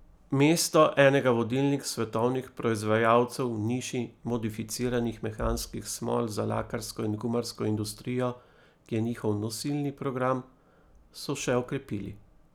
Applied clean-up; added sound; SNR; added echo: none; none; none; none.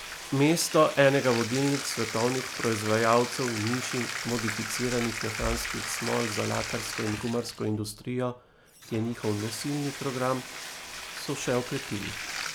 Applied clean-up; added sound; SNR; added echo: none; Bathtub (filling or washing); 8 dB; none.